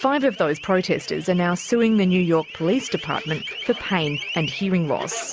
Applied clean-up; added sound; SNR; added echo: none; none; none; none.